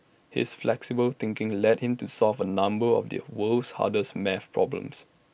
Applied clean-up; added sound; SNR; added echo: none; none; none; none.